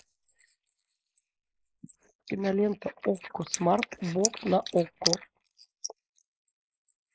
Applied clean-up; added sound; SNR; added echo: neural mask model Resemble Enhance denoiser.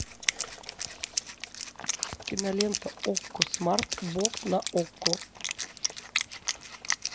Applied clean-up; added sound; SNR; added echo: none; Wind instrument, woodwind instrument; 0 dB; none.